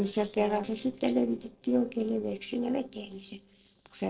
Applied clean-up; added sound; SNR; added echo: neural separator model SepFormer DNS4.